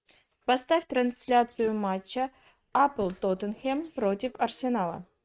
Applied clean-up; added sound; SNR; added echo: neural mask model RNNoise.